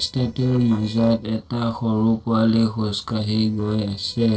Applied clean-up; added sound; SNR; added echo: neural separator model SepFormer DNS4.